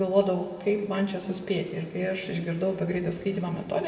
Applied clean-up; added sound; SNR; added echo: none; none; none; reverberation time 1.9 s.